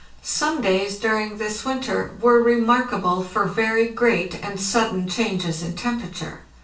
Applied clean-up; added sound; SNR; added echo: none; none; none; reverberation time 0.4 s.